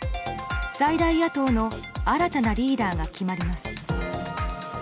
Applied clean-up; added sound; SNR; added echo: none; none; none; none.